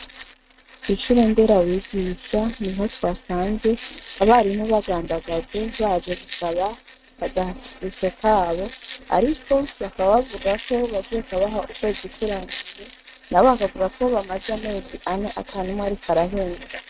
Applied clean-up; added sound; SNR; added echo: neural mask model RNNoise.